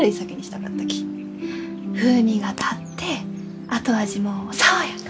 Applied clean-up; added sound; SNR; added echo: none; Crack / Crackle; 15 dB; none.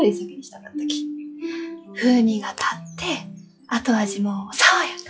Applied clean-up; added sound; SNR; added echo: classical method log-MMSE.